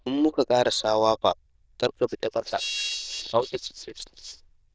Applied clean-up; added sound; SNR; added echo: neural diffusion model UNIVERSE++.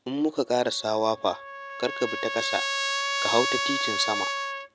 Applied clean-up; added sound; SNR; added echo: none; Trumpet; 2 dB; none.